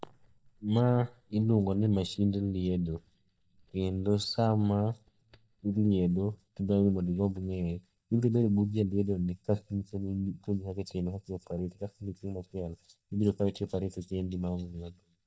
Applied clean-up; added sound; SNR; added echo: neural mask model DeepFilterNet 3.